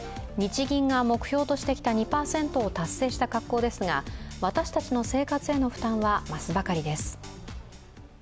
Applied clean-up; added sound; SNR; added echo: none; none; none; none.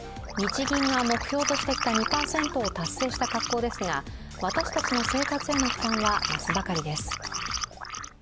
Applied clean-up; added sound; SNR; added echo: none; Liquid; 2 dB; none.